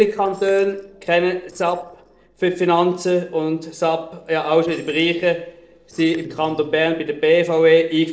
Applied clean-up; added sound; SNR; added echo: neural separator model SepFormer DNS4.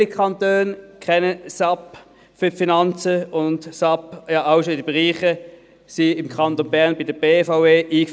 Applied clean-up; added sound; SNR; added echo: none; none; none; none.